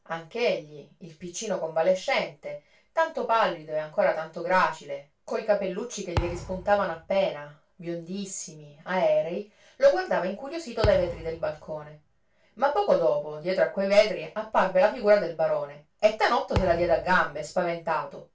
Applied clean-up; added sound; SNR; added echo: none; Thump, thud; 10 dB; reverberation time 0.2 s.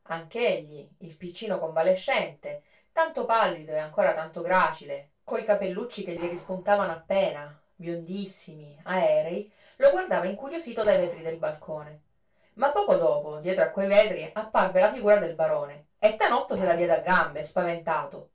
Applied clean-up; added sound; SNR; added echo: neural separator model SepFormer DNS4.